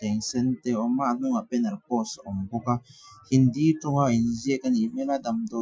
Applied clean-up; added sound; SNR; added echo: classical method Wiener filter.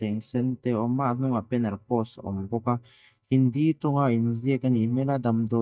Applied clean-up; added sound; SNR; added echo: neural mask model DeepFilterNet 3.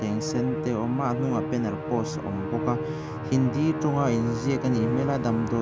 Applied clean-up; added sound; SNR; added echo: none; Musical instrument; 5 dB; none.